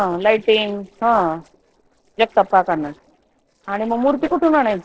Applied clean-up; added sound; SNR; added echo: neural separator model SepFormer DNS4.